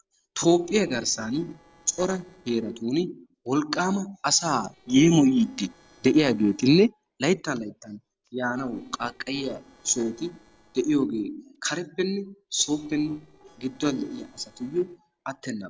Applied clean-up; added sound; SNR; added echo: neural separator model SepFormer DNS4.